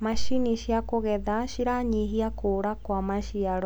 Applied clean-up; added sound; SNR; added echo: none; none; none; none.